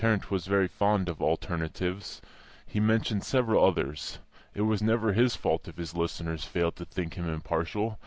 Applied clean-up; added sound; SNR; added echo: none; none; none; none.